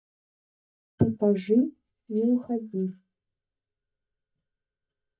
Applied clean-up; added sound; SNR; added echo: neural mask model DeepFilterNet 3.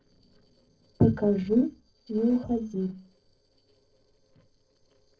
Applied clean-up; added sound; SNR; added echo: neural separator model SepFormer DNS4.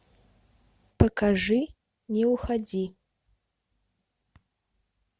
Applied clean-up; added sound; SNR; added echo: none; none; none; none.